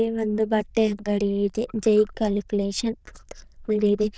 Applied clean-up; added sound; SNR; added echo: neural diffusion model UNIVERSE++.